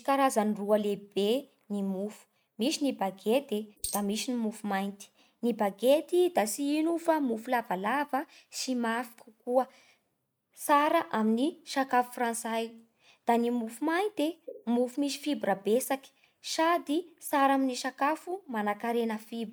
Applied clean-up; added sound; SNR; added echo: neural mask model Resemble Enhance denoiser.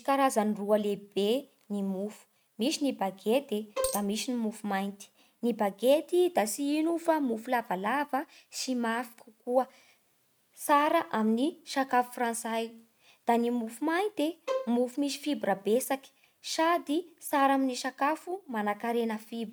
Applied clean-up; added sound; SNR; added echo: none; Bowed string instrument + Coin (dropping); 7 dB; none.